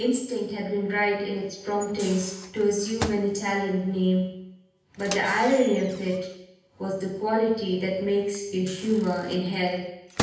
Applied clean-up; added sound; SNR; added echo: none; Microwave oven; 14 dB; reverberation time 0.9 s.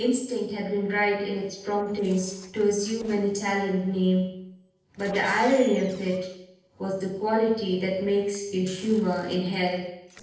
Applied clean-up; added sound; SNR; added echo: neural separator model SepFormer DNS4.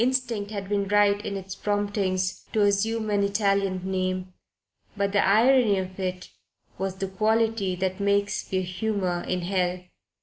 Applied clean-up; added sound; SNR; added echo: none; none; none; none.